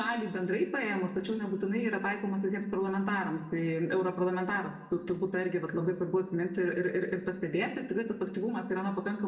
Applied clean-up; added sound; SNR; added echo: none; none; none; reverberation time 0.8 s.